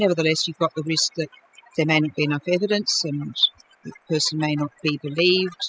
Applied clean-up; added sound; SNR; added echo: classical method spectral subtraction.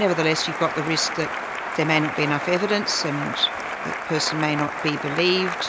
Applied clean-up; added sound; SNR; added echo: none; Applause; 5 dB; none.